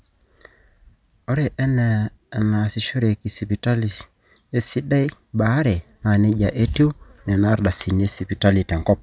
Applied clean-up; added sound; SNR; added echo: none; none; none; none.